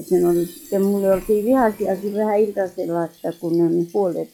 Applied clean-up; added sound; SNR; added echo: classical method log-MMSE.